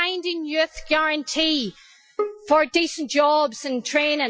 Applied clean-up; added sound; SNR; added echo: classical method Wiener filter.